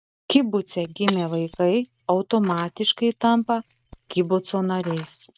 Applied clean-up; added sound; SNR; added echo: neural mask model RNNoise.